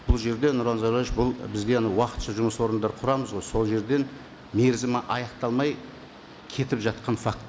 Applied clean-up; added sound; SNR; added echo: none; Boat, Water vehicle; 20 dB; none.